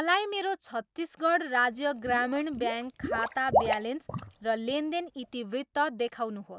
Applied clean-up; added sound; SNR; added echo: none; Water / Liquid; 4 dB; none.